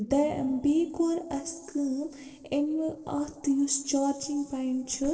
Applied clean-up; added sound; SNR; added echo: neural separator model SepFormer DNS4.